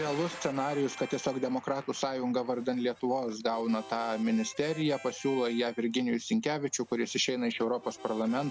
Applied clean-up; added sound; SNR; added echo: none; Thunder + Harmonica; 18 dB; none.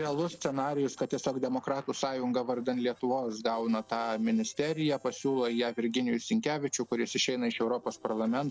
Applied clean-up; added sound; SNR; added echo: neural separator model SepFormer DNS4.